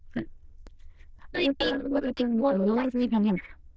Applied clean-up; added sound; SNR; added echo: neural diffusion model UNIVERSE++.